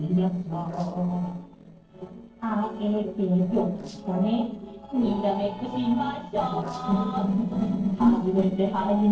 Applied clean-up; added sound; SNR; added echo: neural separator model SepFormer DNS4.